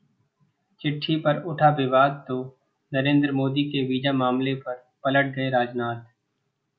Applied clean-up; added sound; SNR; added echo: none; none; none; none.